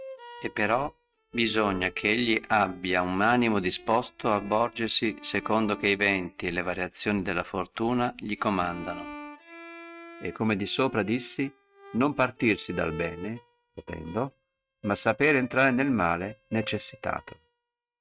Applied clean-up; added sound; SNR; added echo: neural mask model RNNoise.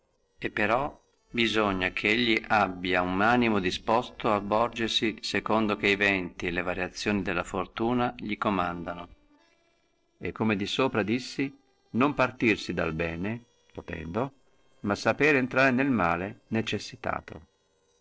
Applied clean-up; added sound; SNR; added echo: neural separator model SepFormer DNS4.